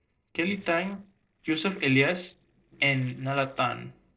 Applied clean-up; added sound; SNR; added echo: neural separator model SepFormer DNS4.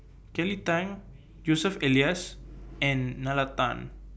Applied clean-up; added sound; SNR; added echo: none; none; none; none.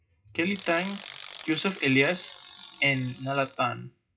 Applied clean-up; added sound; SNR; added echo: classical method WPE with log-MMSE.